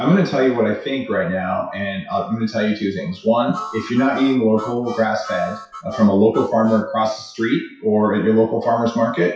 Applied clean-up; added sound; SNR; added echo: classical method WPE with log-MMSE.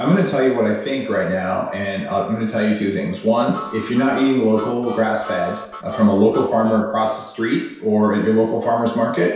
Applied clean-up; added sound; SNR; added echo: none; Harmonica; 16 dB; reverberation time 0.7 s.